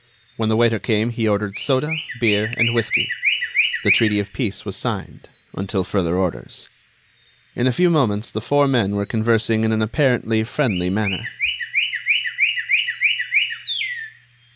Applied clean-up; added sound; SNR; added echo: none; Chirp, tweet; 4 dB; none.